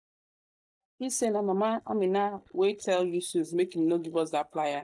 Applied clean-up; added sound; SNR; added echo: neural mask model DeepFilterNet 3.